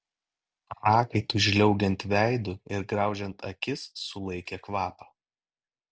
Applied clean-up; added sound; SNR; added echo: none; none; none; none.